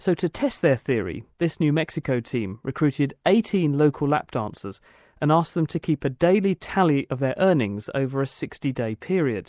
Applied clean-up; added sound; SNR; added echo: none; none; none; none.